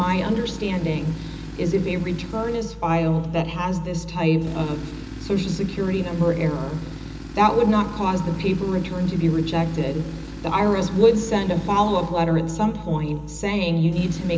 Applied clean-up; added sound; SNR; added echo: none; Tools; 12 dB; reverberation time 0.4 s.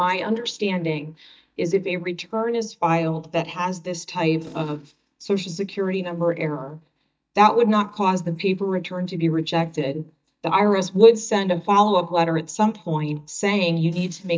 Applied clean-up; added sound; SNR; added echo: neural mask model DeepFilterNet 3.